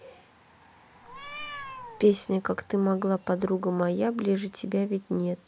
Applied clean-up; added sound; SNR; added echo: none; Meow; 14 dB; none.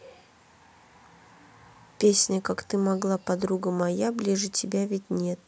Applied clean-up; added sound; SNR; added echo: none; none; none; none.